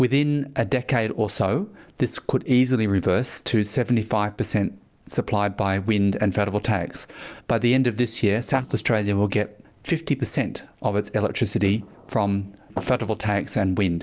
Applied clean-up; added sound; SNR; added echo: neural separator model SepFormer DNS4.